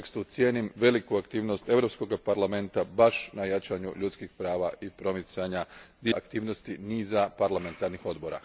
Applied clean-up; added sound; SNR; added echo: none; none; none; none.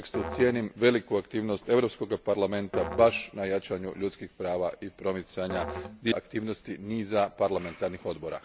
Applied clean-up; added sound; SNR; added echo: none; Musical instrument; 13 dB; none.